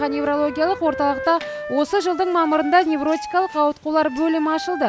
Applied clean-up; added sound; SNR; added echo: none; Wind instrument, woodwind instrument; 12 dB; none.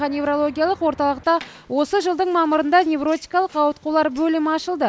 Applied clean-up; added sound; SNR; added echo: none; none; none; none.